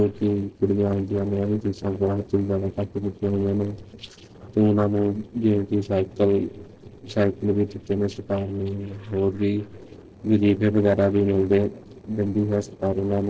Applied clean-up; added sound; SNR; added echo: neural separator model SepFormer DNS4.